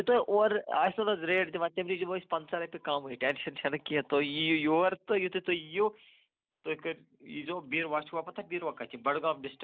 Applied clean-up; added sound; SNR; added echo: none; none; none; none.